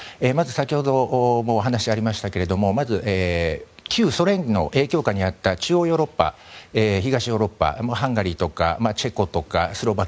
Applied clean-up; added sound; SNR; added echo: none; none; none; none.